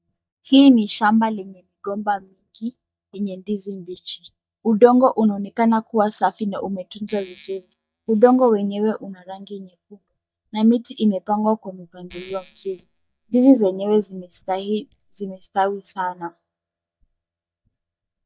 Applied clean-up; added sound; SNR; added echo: neural mask model DeepFilterNet 3.